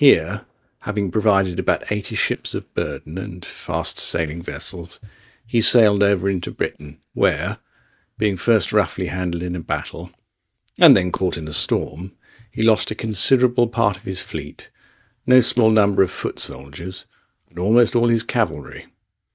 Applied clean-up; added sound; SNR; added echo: neural mask model DeepFilterNet 3.